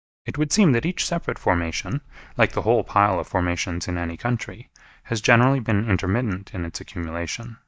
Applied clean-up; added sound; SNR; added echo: neural mask model DeepFilterNet 3.